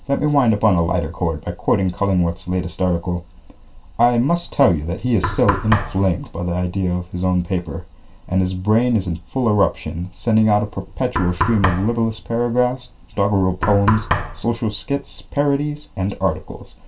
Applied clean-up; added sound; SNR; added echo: none; Knock; 7 dB; reverberation time 0.2 s.